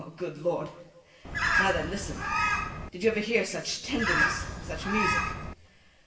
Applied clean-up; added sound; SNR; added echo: none; Bird; -4 dB; reverberation time 1.0 s.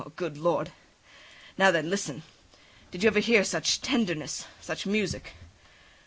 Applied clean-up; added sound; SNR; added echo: none; none; none; none.